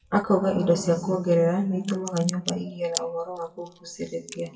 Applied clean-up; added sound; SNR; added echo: classical method WPE with log-MMSE.